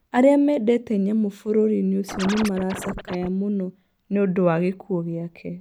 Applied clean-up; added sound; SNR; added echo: none; Scratching (performance technique); 10 dB; none.